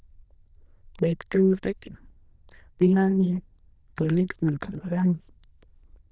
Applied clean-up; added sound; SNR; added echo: neural diffusion model UNIVERSE++.